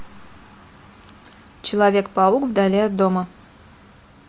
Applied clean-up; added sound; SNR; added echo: none; none; none; none.